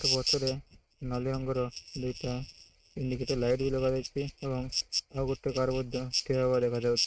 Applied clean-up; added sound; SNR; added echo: neural mask model RNNoise.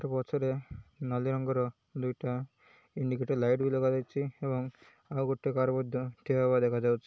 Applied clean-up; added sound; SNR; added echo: none; none; none; none.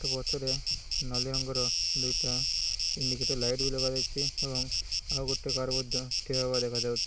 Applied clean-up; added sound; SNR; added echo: none; Insect; -4 dB; none.